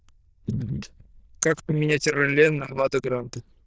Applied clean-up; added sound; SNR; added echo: neural diffusion model UNIVERSE++.